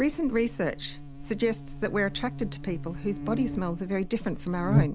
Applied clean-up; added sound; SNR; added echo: none; Buzz; 4 dB; none.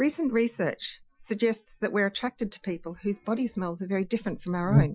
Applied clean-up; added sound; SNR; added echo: classical method Wiener filter.